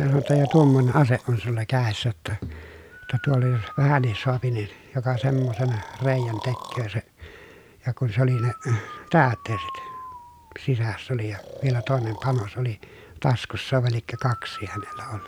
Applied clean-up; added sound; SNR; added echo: none; Breathing; 16 dB; none.